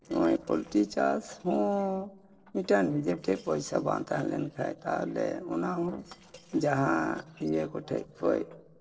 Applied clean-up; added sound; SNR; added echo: neural separator model SepFormer DNS4.